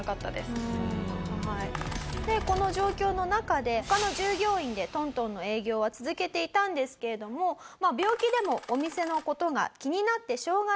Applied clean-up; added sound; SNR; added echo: none; Coin (dropping); 15 dB; none.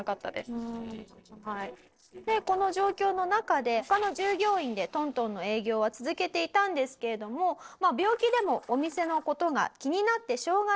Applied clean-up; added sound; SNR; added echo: neural separator model SepFormer DNS4.